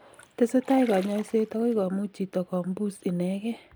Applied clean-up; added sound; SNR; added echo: none; Splash, splatter; 19 dB; none.